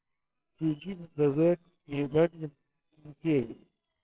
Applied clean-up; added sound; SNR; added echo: neural separator model SepFormer WHAMR!.